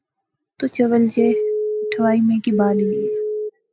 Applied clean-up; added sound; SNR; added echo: classical method spectral subtraction.